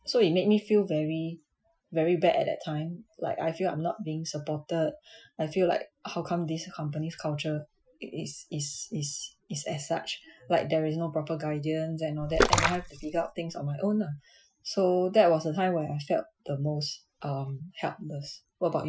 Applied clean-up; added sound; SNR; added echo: classical method Wiener filter.